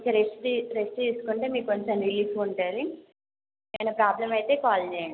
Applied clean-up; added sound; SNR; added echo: none; none; none; none.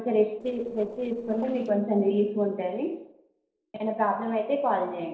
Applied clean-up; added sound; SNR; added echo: neural separator model SepFormer DNS4.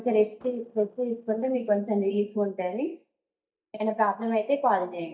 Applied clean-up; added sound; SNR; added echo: neural mask model DeepFilterNet 3.